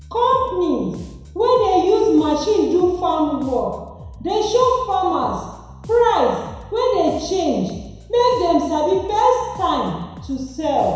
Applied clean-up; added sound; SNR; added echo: none; Bass guitar; 19 dB; reverberation time 1.0 s.